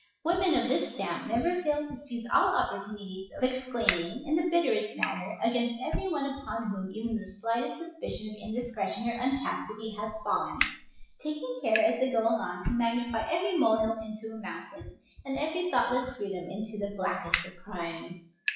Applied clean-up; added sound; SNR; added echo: classical method WPE with log-MMSE.